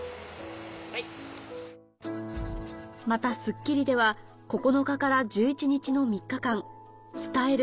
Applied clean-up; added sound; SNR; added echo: none; Fireworks; 16 dB; none.